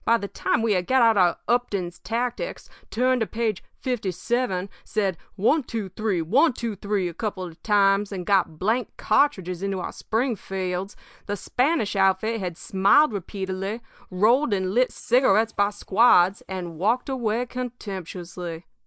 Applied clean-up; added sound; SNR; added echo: neural mask model Resemble Enhance denoiser.